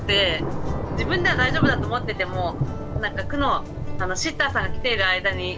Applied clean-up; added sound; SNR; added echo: none; Thunder / Rain; 2 dB; none.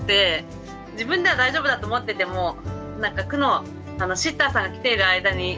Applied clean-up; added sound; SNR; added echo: none; none; none; none.